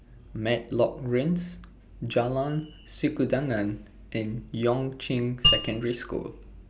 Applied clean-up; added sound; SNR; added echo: none; Mallet percussion; -2 dB; none.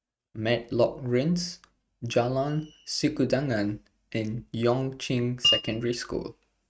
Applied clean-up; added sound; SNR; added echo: neural mask model RNNoise.